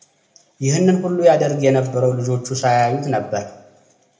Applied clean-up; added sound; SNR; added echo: none; none; none; reverberation time 0.7 s.